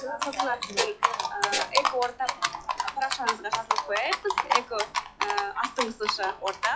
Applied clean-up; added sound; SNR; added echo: classical method log-MMSE.